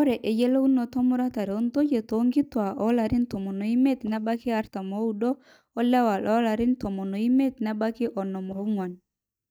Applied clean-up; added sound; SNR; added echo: neural mask model DeepFilterNet 3.